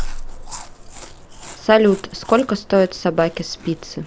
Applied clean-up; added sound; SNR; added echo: none; Chewing, mastication; 11 dB; none.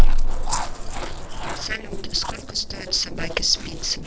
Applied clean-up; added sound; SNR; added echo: neural separator model SepFormer DNS4.